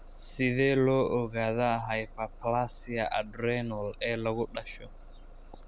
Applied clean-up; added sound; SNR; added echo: none; Bus; 16 dB; none.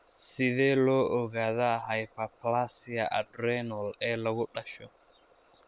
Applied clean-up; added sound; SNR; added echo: neural separator model SepFormer WHAM!.